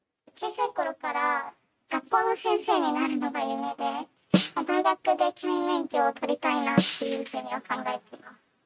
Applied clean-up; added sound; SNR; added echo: neural mask model RNNoise.